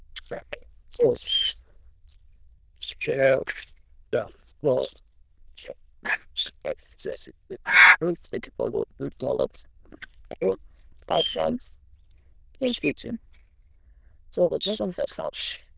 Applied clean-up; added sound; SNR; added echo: neural diffusion model UNIVERSE++.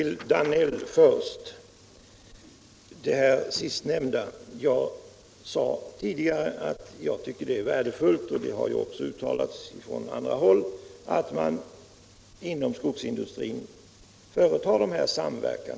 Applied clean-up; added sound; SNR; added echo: none; none; none; none.